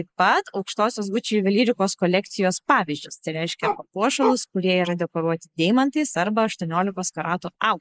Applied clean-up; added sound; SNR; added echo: neural mask model Resemble Enhance denoiser.